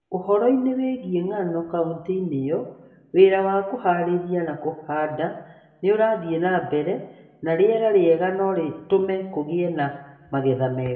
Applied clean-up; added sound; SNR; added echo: none; none; none; reverberation time 0.9 s.